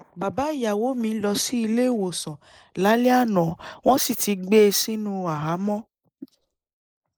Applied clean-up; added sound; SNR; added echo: neural mask model Resemble Enhance denoiser.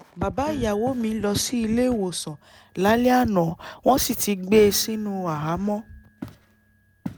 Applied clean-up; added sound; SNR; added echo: none; Walk, footsteps + Piano; 19 dB; none.